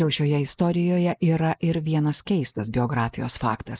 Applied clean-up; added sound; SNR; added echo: neural mask model Resemble Enhance denoiser.